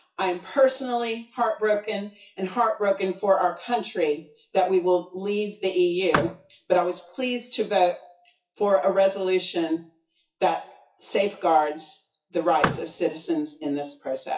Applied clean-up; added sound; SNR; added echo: classical method WPE with log-MMSE.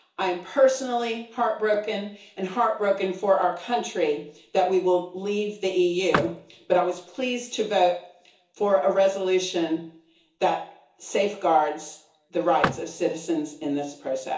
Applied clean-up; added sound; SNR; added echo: none; Vehicle; 7 dB; reverberation time 0.7 s.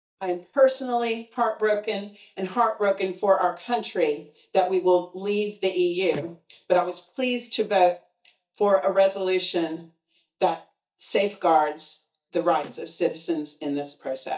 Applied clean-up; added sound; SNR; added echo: neural mask model DeepFilterNet 3.